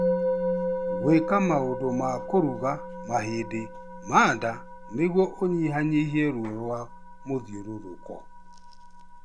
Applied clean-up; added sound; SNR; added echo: none; Musical instrument; 6 dB; none.